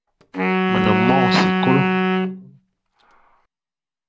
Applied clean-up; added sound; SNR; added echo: none; Wind instrument, woodwind instrument; -4 dB; reverberation time 0.4 s.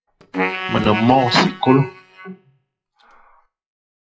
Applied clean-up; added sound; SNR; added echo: classical method WPE with log-MMSE.